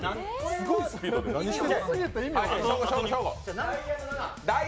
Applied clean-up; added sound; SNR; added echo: none; none; none; none.